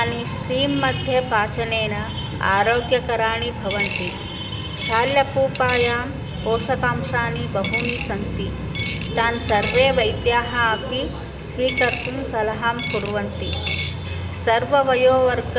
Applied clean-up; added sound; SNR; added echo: none; Coin (dropping); 6 dB; reverberation time 1.7 s.